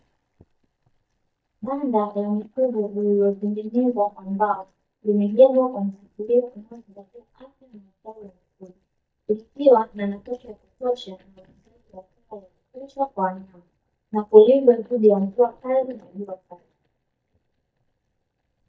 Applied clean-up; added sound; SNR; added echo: neural mask model DeepFilterNet 3.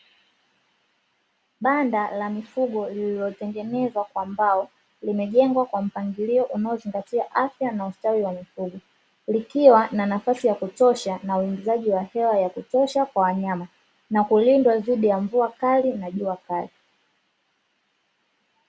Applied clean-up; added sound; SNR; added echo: none; none; none; none.